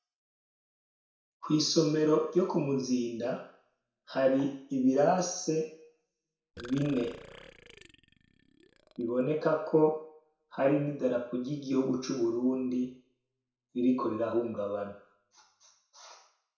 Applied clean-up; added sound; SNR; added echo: none; Burping, eructation; 19 dB; reverberation time 0.6 s.